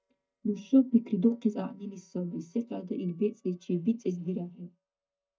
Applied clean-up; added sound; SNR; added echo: neural mask model DeepFilterNet 3.